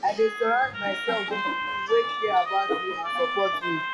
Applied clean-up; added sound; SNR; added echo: classical method log-MMSE.